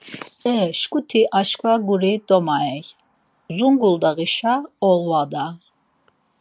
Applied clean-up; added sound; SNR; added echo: none; none; none; none.